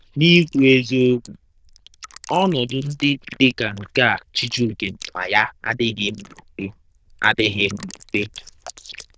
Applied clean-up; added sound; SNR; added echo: neural diffusion model UNIVERSE++.